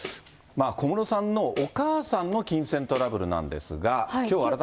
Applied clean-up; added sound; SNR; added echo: none; Tambourine; 12 dB; none.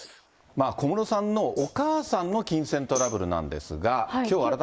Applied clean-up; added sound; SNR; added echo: neural mask model Resemble Enhance denoiser.